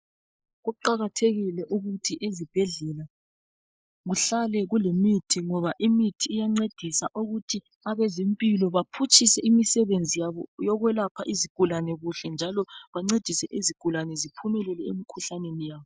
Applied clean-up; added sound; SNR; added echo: neural mask model Resemble Enhance denoiser.